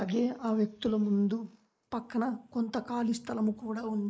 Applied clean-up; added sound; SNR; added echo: neural mask model Resemble Enhance denoiser.